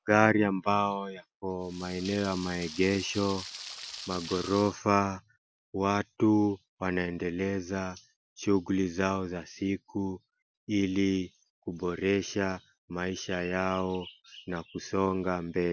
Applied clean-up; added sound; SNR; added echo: none; Rain; 13 dB; none.